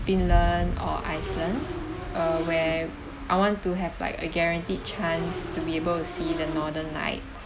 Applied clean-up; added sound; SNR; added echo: none; Motorcycle / Engine; 9 dB; none.